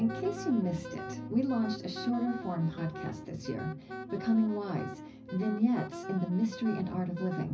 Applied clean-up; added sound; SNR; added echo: none; Wind instrument, woodwind instrument; 12 dB; reverberation time 0.4 s.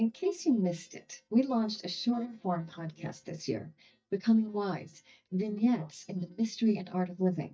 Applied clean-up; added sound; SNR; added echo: neural mask model DeepFilterNet 3.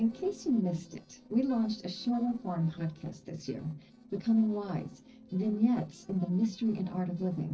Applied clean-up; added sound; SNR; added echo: neural separator model SepFormer DNS4.